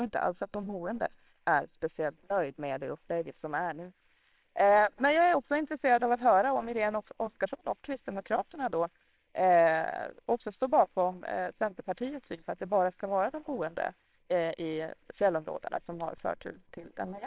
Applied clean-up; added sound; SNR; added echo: neural separator model SepFormer WHAMR!.